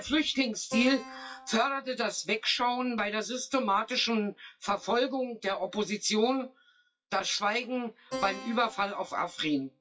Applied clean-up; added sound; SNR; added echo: classical method WPE with log-MMSE.